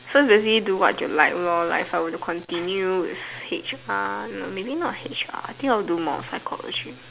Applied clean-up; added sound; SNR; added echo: none; none; none; none.